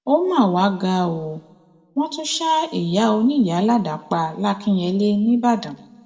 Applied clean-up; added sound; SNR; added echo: none; none; none; reverberation time 0.7 s.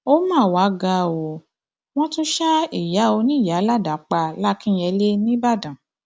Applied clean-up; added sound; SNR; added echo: none; none; none; none.